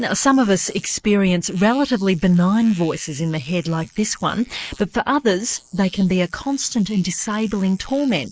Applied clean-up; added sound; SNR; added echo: neural mask model Resemble Enhance denoiser.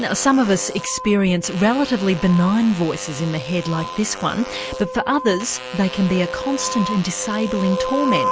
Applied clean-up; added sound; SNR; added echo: none; Fart; 16 dB; none.